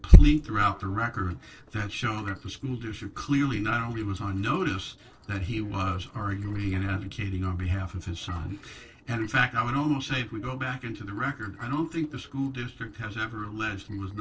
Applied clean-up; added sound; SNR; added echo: neural separator model SepFormer DNS4.